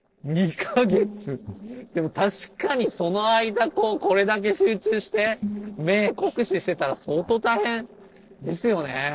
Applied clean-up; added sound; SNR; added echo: neural separator model SepFormer DNS4.